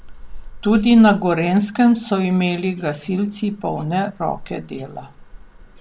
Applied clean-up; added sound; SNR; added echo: none; Wind; 18 dB; none.